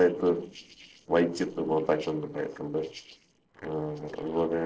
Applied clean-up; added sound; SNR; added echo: neural separator model SepFormer DNS4.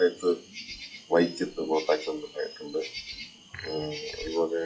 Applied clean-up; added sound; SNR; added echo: classical method WPE with log-MMSE.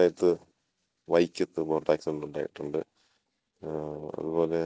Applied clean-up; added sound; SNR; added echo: none; none; none; none.